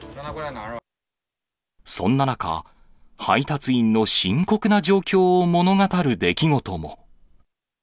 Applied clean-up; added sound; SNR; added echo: none; none; none; none.